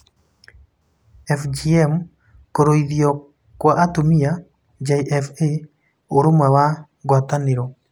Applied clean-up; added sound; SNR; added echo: none; none; none; none.